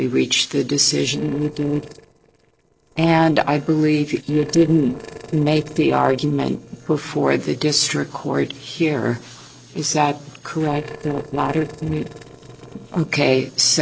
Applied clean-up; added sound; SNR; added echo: neural separator model SepFormer DNS4.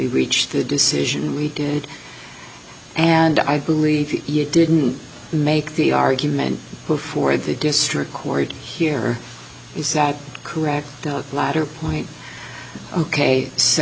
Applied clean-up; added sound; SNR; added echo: none; none; none; none.